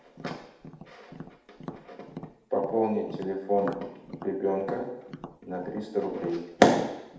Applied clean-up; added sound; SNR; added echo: none; Tap; 14 dB; reverberation time 0.8 s.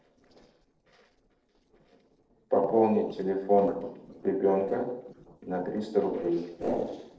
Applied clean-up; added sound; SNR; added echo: neural separator model SepFormer DNS4.